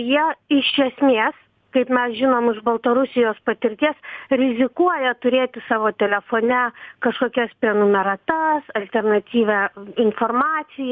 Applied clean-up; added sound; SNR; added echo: none; none; none; none.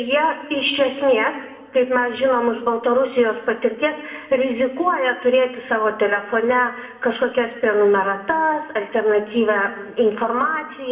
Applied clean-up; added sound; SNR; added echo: none; none; none; reverberation time 1.1 s.